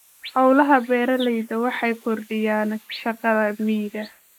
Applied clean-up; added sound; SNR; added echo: neural mask model Resemble Enhance denoiser.